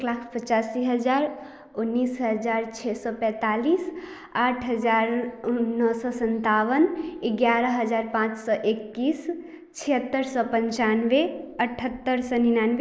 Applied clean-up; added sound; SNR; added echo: neural mask model Resemble Enhance denoiser.